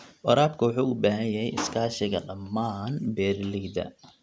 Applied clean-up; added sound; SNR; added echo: none; none; none; none.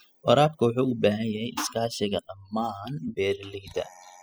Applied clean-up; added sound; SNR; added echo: classical method spectral subtraction.